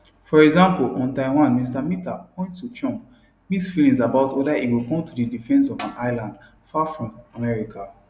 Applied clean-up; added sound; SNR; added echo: none; Snare drum; 18 dB; none.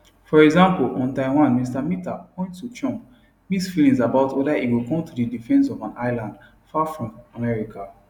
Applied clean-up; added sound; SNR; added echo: none; none; none; none.